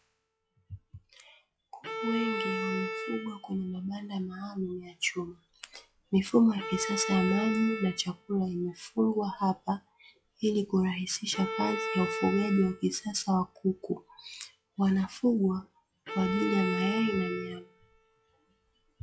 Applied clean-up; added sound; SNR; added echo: classical method log-MMSE.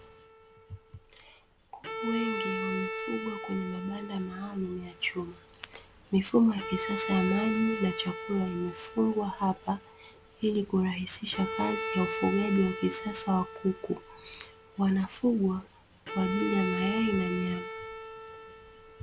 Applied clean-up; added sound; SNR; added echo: none; Bowed string instrument; 8 dB; none.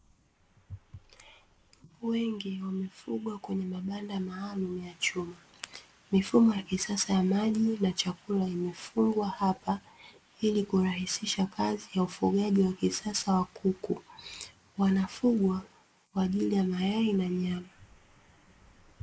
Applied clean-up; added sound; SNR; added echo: neural mask model Resemble Enhance denoiser.